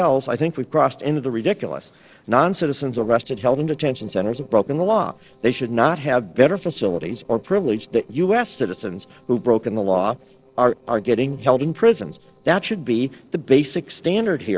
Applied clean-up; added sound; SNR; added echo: neural separator model SepFormer DNS4.